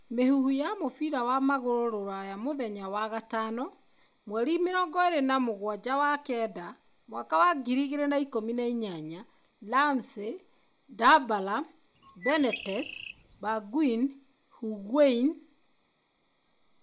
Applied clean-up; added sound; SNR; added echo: none; Bird; 12 dB; none.